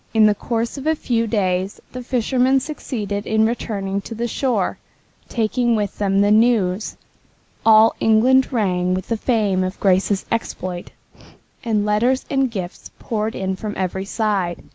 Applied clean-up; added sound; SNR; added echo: none; none; none; none.